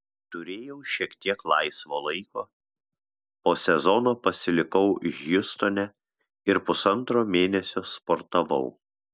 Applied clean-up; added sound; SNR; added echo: none; none; none; none.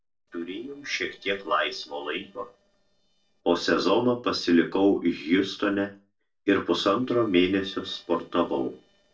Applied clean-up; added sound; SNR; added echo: neural separator model SepFormer DNS4.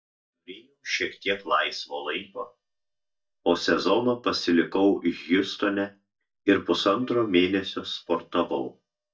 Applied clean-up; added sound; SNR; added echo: neural mask model DeepFilterNet 3.